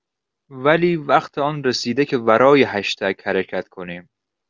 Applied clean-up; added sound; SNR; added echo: none; none; none; none.